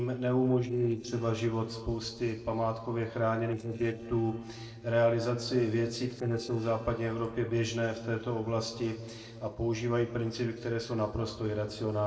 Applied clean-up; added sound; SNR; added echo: neural separator model SepFormer DNS4.